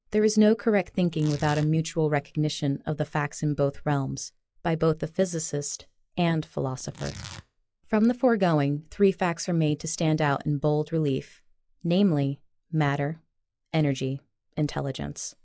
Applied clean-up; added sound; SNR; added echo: classical method log-MMSE.